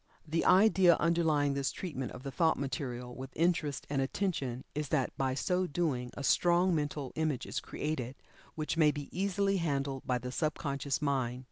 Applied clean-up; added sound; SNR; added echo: none; none; none; none.